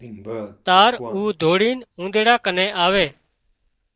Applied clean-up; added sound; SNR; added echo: neural mask model DeepFilterNet 3.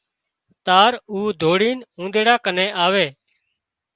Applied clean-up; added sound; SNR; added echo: none; none; none; none.